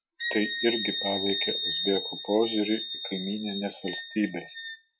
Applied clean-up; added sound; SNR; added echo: classical method log-MMSE.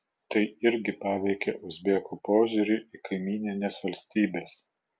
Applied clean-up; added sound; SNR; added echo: none; none; none; none.